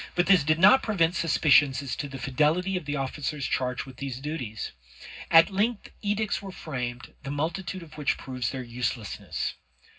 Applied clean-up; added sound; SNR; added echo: none; none; none; reverberation time 0.4 s.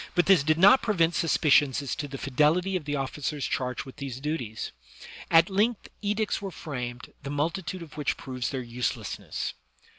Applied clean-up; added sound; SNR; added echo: none; none; none; none.